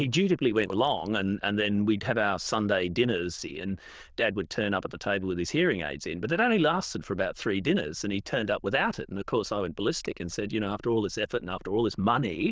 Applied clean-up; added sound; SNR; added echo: neural diffusion model UNIVERSE++.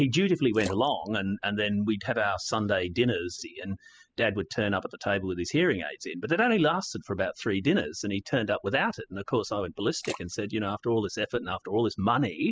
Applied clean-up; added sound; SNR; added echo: classical method spectral subtraction.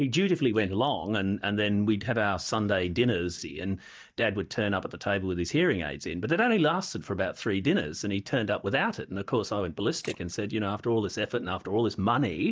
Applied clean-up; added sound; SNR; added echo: neural mask model DeepFilterNet 3.